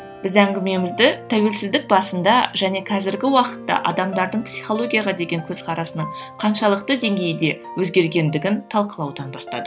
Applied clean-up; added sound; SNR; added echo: none; none; none; none.